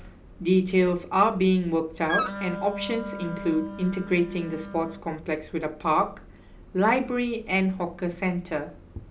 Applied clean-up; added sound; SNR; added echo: none; Wind instrument, woodwind instrument; 8 dB; none.